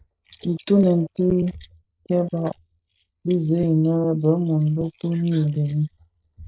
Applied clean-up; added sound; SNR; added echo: neural mask model Resemble Enhance denoiser.